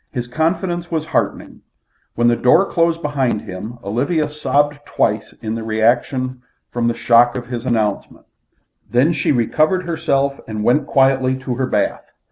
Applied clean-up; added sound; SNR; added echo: none; none; none; none.